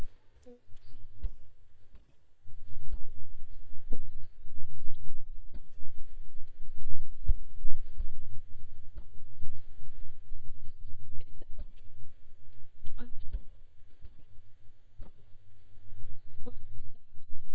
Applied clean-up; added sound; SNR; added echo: neural mask model DeepFilterNet 3.